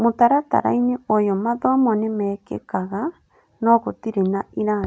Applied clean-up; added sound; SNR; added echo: none; none; none; none.